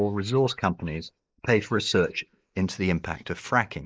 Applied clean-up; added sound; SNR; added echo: neural mask model Resemble Enhance denoiser.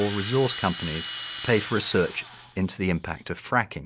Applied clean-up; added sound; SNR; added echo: none; Drill; 11 dB; none.